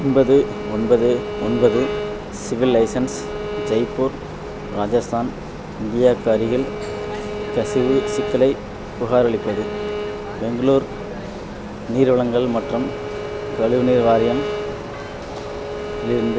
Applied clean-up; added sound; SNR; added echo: none; Bowed string instrument; 9 dB; none.